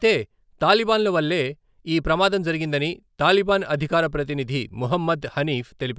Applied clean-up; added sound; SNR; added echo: none; none; none; none.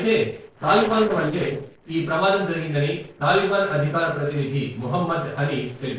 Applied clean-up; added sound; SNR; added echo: neural separator model SepFormer DNS4.